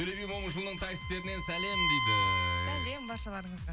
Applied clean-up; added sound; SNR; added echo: none; Bowed string instrument; -5 dB; none.